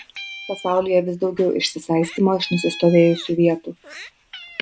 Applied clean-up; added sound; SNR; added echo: none; Meow; 18 dB; none.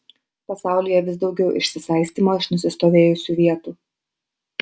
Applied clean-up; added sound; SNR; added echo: none; none; none; none.